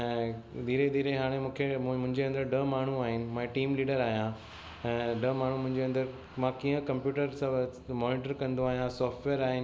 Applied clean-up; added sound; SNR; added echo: none; none; none; none.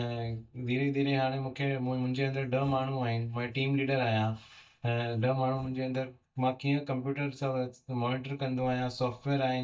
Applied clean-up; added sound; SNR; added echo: neural mask model DeepFilterNet 3.